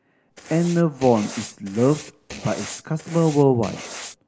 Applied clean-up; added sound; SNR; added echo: none; Writing; 15 dB; none.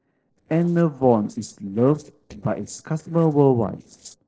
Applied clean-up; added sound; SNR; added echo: neural separator model SepFormer DNS4.